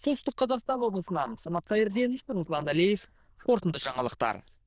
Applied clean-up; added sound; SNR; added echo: neural diffusion model UNIVERSE++.